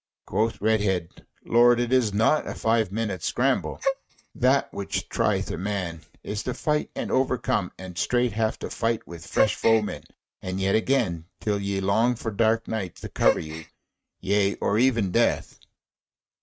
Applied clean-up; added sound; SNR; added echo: neural mask model RNNoise.